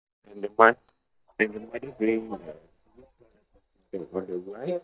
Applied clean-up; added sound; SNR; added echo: neural mask model DeepFilterNet 3.